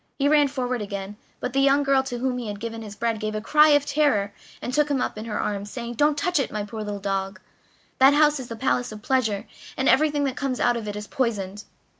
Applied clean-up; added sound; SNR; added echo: none; none; none; none.